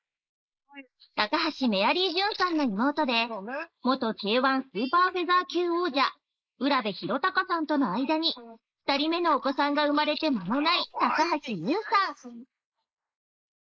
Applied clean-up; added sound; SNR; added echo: neural mask model Resemble Enhance denoiser.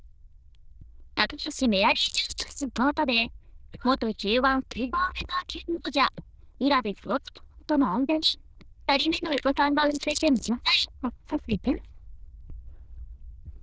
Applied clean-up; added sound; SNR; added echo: neural diffusion model UNIVERSE++.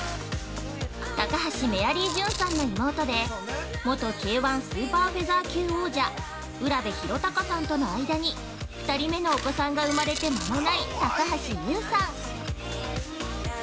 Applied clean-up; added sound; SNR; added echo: none; Domestic sounds, home sounds; 14 dB; none.